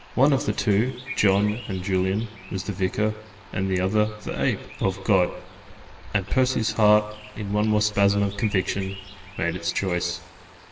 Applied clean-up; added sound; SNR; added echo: none; Bird vocalization, bird call, bird song; 19 dB; reverberation time 1.7 s.